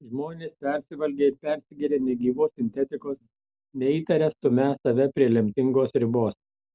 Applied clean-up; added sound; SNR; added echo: none; none; none; none.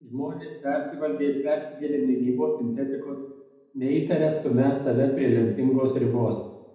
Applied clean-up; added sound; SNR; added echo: none; none; none; reverberation time 0.9 s.